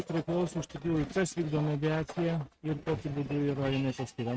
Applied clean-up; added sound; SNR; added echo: neural mask model RNNoise.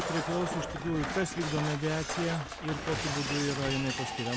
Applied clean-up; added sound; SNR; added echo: none; Shatter; 3 dB; none.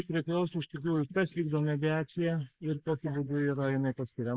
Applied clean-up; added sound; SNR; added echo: neural mask model Resemble Enhance denoiser.